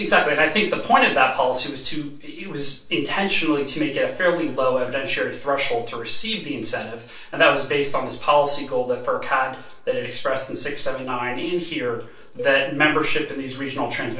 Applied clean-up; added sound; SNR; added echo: neural separator model SepFormer DNS4.